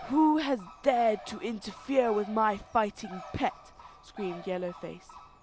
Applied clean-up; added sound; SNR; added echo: none; Bird; 18 dB; none.